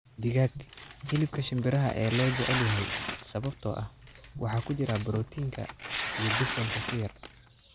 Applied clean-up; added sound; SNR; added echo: none; Tearing; 6 dB; none.